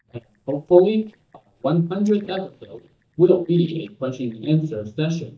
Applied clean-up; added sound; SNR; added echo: neural mask model DeepFilterNet 3.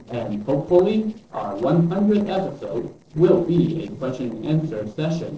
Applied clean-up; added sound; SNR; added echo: neural separator model SepFormer DNS4.